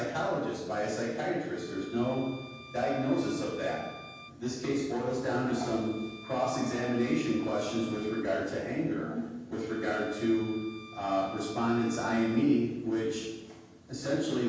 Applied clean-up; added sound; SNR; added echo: none; Bowed string instrument; 19 dB; reverberation time 1.2 s.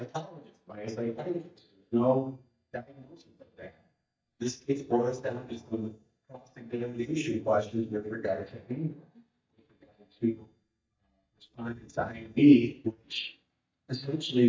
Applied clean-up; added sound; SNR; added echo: neural mask model DeepFilterNet 3.